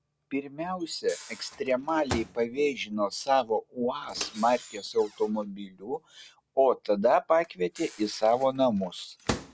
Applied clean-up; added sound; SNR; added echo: none; Microwave oven; 15 dB; none.